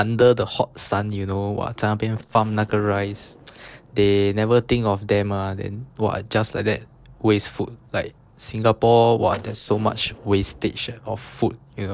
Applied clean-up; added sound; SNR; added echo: neural separator model SepFormer DNS4.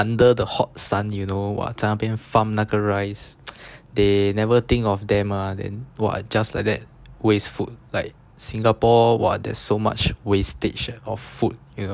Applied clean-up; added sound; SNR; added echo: none; none; none; none.